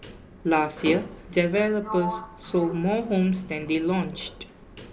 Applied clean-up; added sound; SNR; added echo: none; Sliding door; 12 dB; none.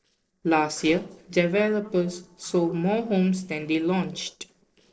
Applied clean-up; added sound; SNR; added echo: neural separator model SepFormer DNS4.